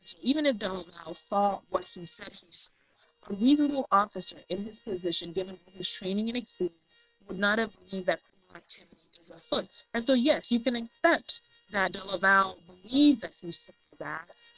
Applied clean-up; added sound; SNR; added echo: neural separator model SepFormer WHAM!.